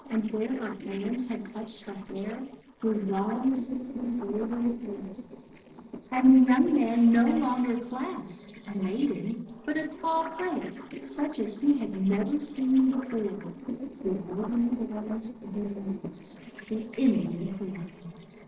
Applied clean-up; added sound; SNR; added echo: neural separator model SepFormer DNS4.